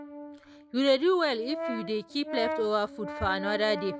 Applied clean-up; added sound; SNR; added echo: none; Brass instrument; 9 dB; none.